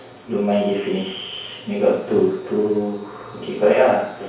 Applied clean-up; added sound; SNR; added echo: none; none; none; reverberation time 0.6 s.